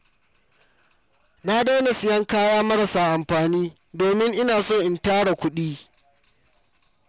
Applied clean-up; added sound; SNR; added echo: none; none; none; none.